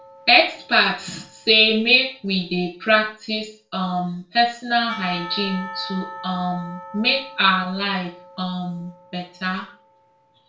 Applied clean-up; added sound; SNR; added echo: none; Church bell / Percussion; 17 dB; reverberation time 0.4 s.